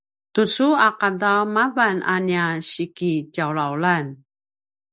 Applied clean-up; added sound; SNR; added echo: none; none; none; none.